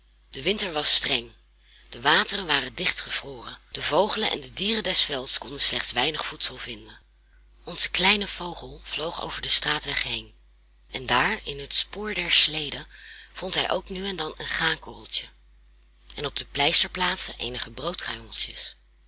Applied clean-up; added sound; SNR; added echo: none; none; none; none.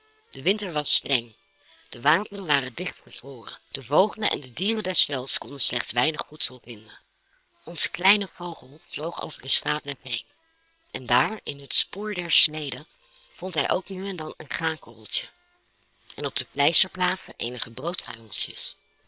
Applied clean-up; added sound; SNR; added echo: neural separator model SepFormer WHAM!.